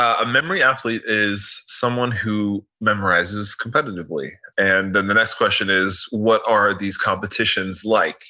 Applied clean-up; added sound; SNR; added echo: none; none; none; none.